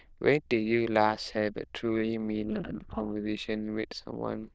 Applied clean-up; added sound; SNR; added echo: neural diffusion model UNIVERSE++.